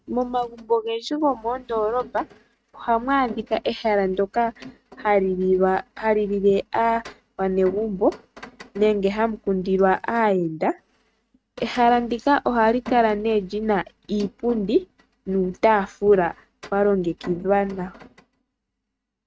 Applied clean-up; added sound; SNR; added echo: neural mask model RNNoise.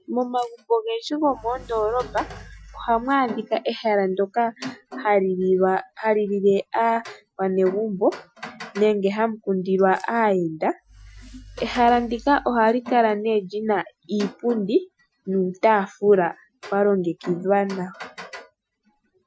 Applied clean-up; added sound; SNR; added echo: classical method Wiener filter.